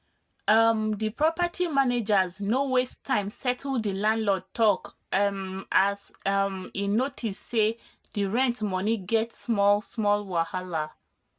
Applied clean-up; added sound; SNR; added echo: none; none; none; none.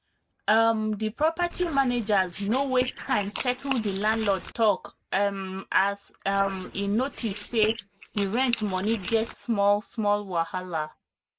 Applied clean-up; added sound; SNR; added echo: neural mask model Resemble Enhance denoiser.